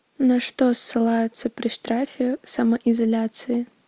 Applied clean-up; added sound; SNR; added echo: none; none; none; none.